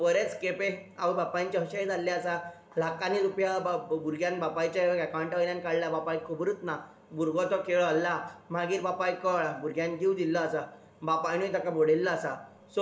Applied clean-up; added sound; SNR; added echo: none; none; none; reverberation time 0.2 s.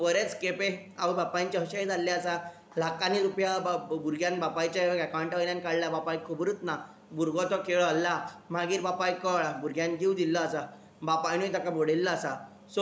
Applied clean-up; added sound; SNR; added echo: none; none; none; none.